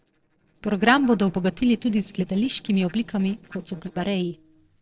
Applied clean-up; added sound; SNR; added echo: neural separator model SepFormer DNS4.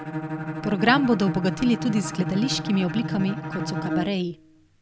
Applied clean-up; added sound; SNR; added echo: none; Bowed string instrument; 6 dB; none.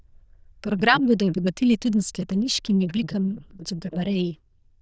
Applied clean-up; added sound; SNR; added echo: neural diffusion model UNIVERSE++.